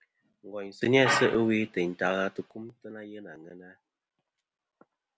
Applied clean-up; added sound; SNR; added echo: none; none; none; none.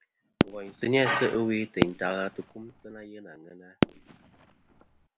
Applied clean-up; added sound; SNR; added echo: none; Fireworks; 1 dB; none.